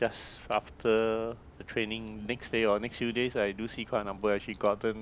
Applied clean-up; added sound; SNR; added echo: none; Crack; 20 dB; none.